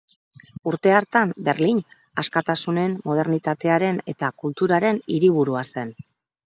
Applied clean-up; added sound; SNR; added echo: none; none; none; none.